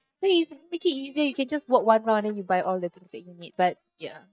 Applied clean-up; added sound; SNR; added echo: neural mask model DeepFilterNet 3.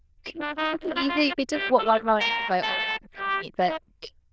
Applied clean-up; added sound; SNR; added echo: neural diffusion model UNIVERSE++.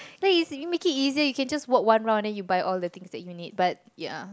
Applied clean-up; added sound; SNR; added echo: none; none; none; none.